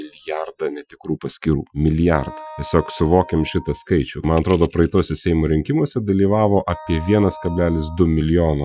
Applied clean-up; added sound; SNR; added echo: classical method Wiener filter.